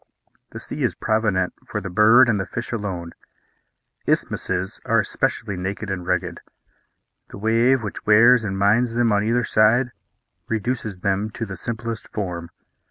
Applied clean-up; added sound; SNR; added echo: none; none; none; none.